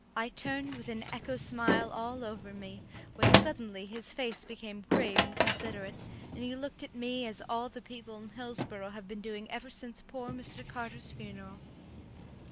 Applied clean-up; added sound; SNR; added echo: none; Slam + Drawer open or close; -4 dB; none.